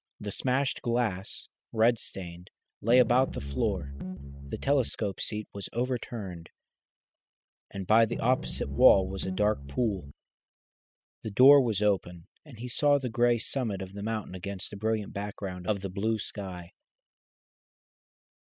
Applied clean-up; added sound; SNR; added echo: neural mask model RNNoise.